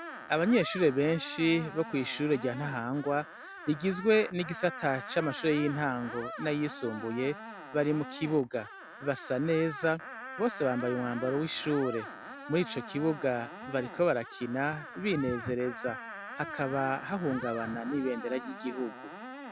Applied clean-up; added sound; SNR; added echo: none; Screech; 12 dB; none.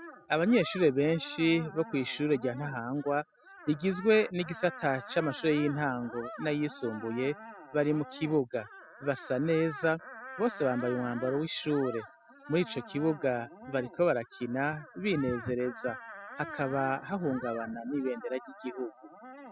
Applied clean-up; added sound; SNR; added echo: classical method spectral subtraction.